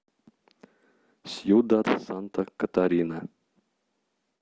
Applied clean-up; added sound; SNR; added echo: none; none; none; none.